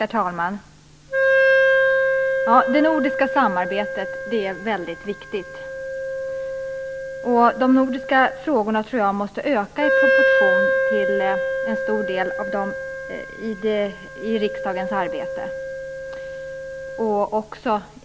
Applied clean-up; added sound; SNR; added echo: none; Wind instrument, woodwind instrument; 0 dB; none.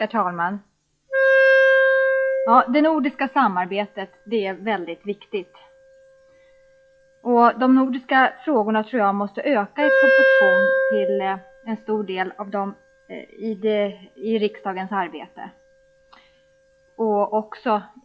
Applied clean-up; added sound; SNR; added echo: classical method log-MMSE.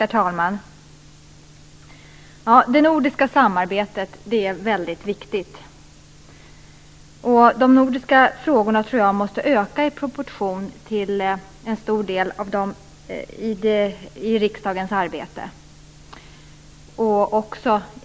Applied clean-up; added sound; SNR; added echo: none; none; none; none.